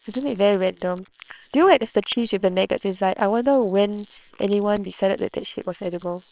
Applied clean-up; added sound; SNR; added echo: neural separator model SepFormer WHAMR!.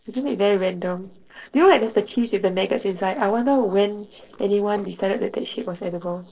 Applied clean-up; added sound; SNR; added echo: neural separator model SepFormer DNS4.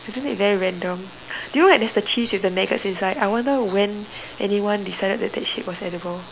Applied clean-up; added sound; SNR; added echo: none; none; none; none.